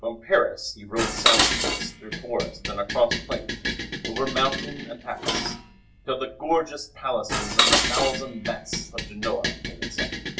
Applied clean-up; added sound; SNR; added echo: none; Dishes, pots, and pans; -1 dB; reverberation time 0.2 s.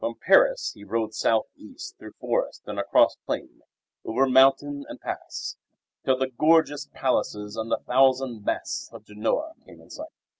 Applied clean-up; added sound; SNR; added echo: none; none; none; none.